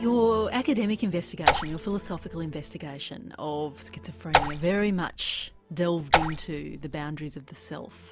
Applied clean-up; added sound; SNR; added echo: none; Raindrop / Splash, splatter; -1 dB; none.